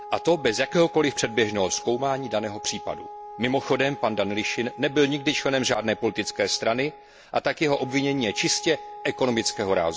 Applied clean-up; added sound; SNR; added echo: none; Wind instrument, woodwind instrument; 15 dB; none.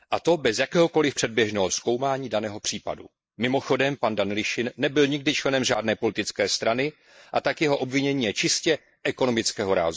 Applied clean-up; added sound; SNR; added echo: neural mask model Resemble Enhance denoiser.